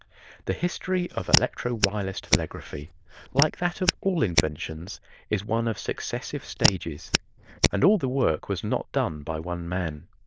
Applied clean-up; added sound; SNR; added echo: neural diffusion model UNIVERSE++.